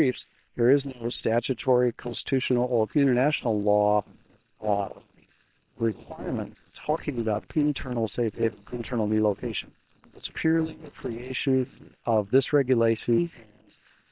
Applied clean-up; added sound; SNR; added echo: neural separator model SepFormer WHAM!.